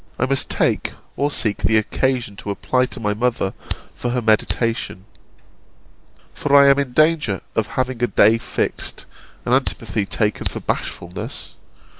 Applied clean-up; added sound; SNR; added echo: none; Fire; 15 dB; none.